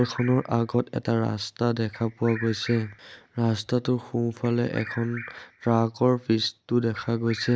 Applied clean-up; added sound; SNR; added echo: none; Bird vocalization, bird call, bird song; 19 dB; none.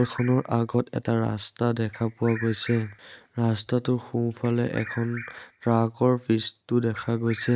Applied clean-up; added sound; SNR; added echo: neural mask model RNNoise.